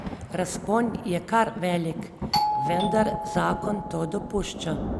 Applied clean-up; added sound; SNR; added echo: none; Thunder + Doorbell; 3 dB; none.